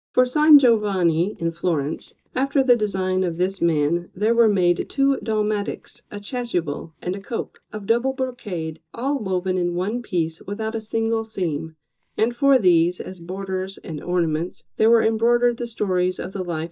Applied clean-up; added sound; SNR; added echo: neural mask model DeepFilterNet 3.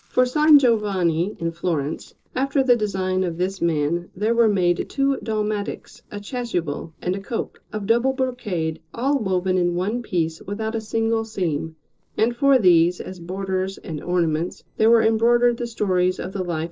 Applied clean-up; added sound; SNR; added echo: neural separator model SepFormer DNS4.